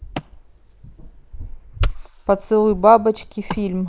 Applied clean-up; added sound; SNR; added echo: neural mask model Resemble Enhance denoiser.